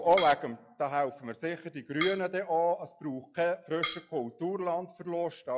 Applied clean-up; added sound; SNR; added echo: classical method log-MMSE.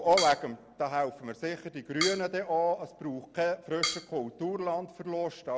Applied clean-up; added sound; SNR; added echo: none; Drum kit; 9 dB; none.